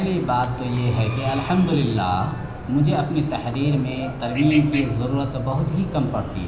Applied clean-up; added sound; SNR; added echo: none; Chicken, rooster; 10 dB; none.